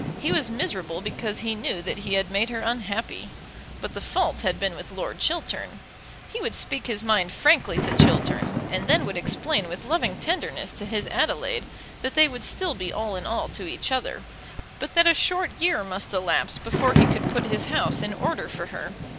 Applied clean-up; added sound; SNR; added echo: none; Thunder / Rain; 3 dB; none.